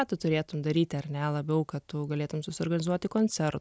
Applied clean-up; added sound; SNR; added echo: none; none; none; none.